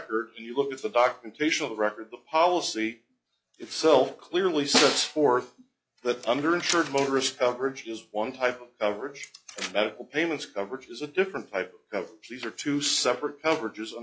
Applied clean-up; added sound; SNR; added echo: classical method log-MMSE.